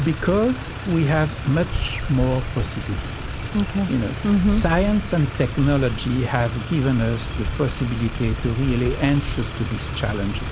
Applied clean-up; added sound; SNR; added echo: none; Motor vehicle (road); 5 dB; none.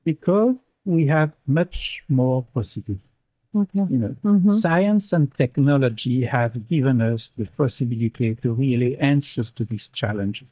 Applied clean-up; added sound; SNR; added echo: neural mask model DeepFilterNet 3.